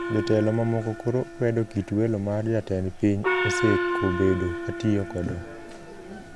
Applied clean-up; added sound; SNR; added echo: none; Gong; 6 dB; none.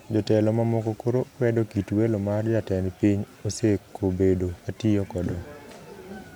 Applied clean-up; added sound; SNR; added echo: none; none; none; none.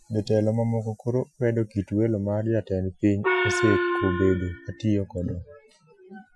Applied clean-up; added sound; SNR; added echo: classical method Wiener filter.